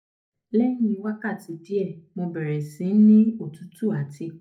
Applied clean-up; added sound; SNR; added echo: none; none; none; reverberation time 0.3 s.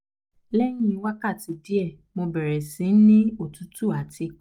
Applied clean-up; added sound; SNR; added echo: none; none; none; none.